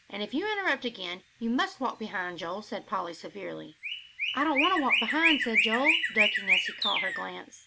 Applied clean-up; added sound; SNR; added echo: none; Chirp, tweet; -1 dB; none.